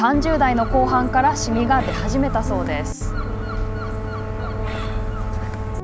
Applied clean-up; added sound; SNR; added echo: none; Gull, seagull; 2 dB; none.